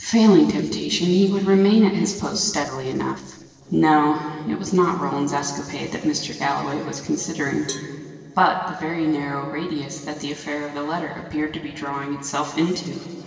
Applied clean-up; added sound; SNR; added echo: neural separator model SepFormer DNS4.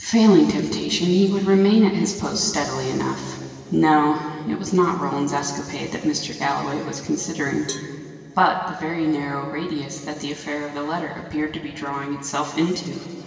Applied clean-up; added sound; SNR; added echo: none; Cowbell; 19 dB; reverberation time 2.6 s.